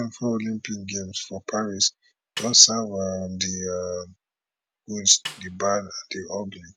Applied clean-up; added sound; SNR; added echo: none; Snare drum; 16 dB; none.